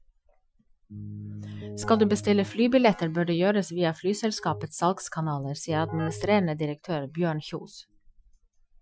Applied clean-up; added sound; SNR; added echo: classical method Wiener filter.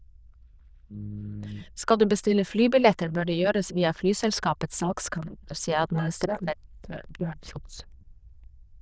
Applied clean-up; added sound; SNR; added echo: neural diffusion model UNIVERSE++.